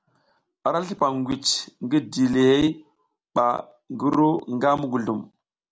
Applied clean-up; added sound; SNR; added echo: none; none; none; none.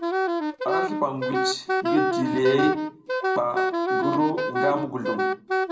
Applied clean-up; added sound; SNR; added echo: none; Wind instrument, woodwind instrument; -2 dB; reverberation time 0.5 s.